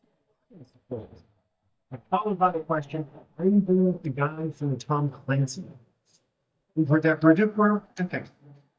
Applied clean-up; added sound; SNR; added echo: neural mask model DeepFilterNet 3.